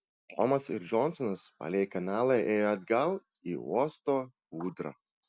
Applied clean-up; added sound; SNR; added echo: none; none; none; none.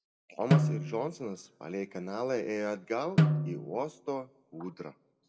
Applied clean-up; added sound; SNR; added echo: none; Snare drum; -4 dB; reverberation time 0.5 s.